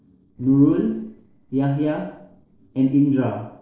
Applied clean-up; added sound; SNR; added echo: neural separator model SepFormer DNS4.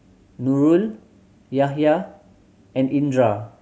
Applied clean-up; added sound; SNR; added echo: none; none; none; none.